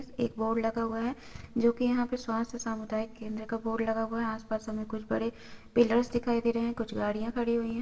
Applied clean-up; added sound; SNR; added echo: none; none; none; reverberation time 2.4 s.